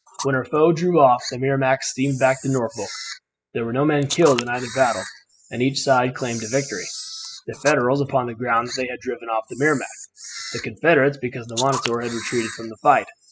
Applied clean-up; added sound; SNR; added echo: classical method spectral subtraction.